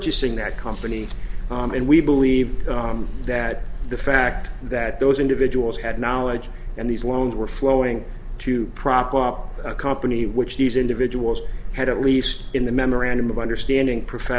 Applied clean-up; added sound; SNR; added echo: none; none; none; none.